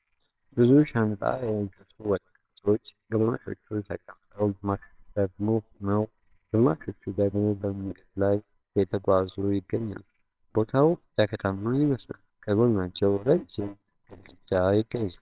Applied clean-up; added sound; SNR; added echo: neural separator model SepFormer WHAMR!.